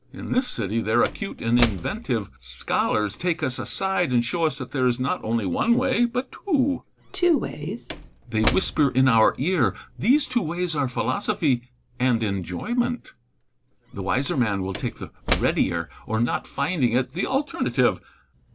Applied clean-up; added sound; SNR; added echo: none; Slam / Wood; 12 dB; none.